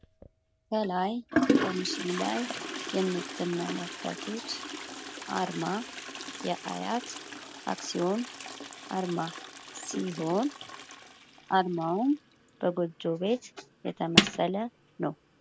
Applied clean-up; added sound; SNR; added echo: none; Toilet flush; 3 dB; none.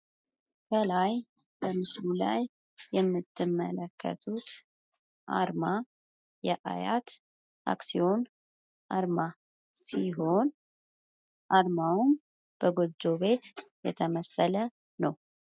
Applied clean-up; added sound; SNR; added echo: none; none; none; none.